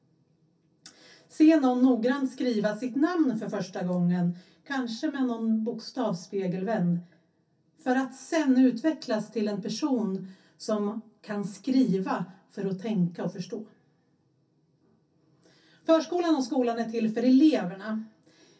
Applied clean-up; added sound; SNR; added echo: none; none; none; reverberation time 0.3 s.